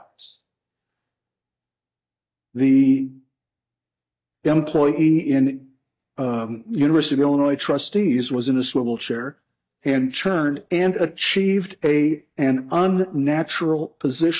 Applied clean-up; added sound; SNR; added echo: neural mask model DeepFilterNet 3.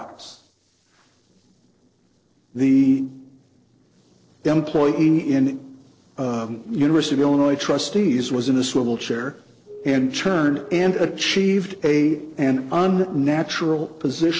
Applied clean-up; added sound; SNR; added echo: neural separator model SepFormer DNS4.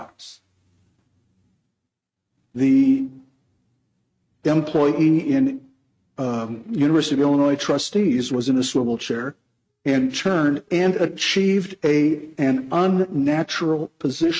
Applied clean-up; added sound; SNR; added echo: neural mask model RNNoise.